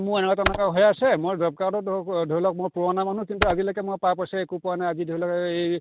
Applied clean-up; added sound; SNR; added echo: none; Computer keyboard; 7 dB; none.